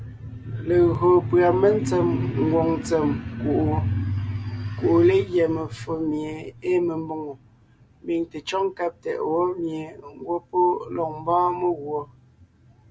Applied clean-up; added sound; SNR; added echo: none; none; none; none.